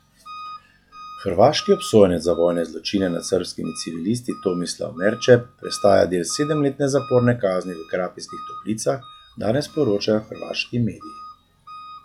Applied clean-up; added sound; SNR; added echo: classical method log-MMSE.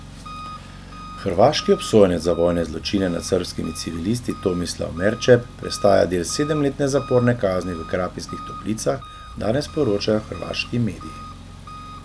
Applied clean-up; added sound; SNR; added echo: none; Engine; 15 dB; none.